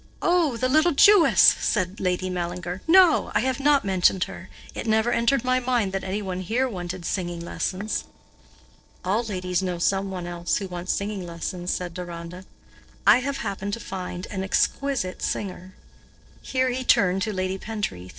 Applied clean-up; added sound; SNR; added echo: neural separator model SepFormer DNS4.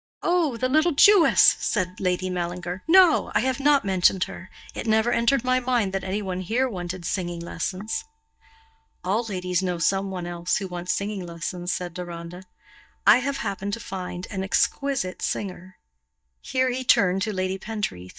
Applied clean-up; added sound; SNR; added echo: neural mask model DeepFilterNet 3.